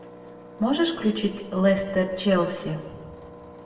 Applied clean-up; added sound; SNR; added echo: none; Engine; 18 dB; reverberation time 1.3 s.